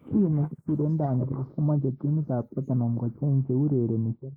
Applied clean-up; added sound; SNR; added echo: neural mask model Resemble Enhance denoiser.